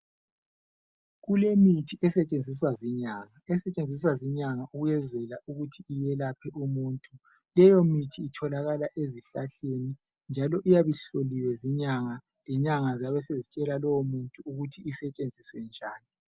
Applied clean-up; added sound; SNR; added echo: none; none; none; none.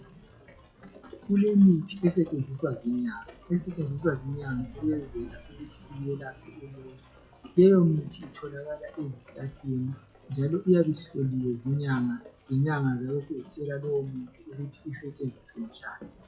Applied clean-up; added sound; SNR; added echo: classical method WPE with log-MMSE.